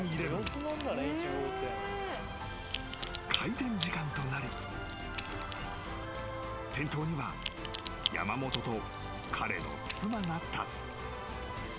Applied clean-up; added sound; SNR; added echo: none; Crack; 2 dB; none.